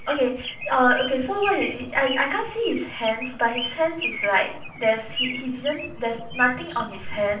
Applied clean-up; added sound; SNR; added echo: none; Bird; 10 dB; reverberation time 0.4 s.